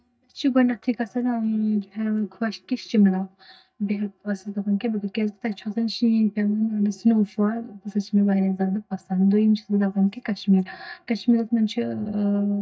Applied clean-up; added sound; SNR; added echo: neural mask model DeepFilterNet 3.